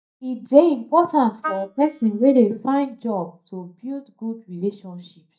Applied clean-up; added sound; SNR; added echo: neural mask model DeepFilterNet 3.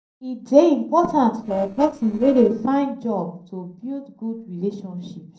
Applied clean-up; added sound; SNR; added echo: neural separator model SepFormer DNS4.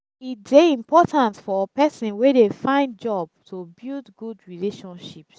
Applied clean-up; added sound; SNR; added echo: none; none; none; none.